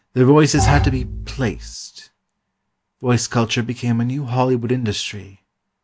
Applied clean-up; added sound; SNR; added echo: none; Bowed string instrument; 1 dB; none.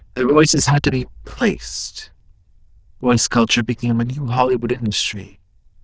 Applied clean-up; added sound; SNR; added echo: neural diffusion model UNIVERSE++.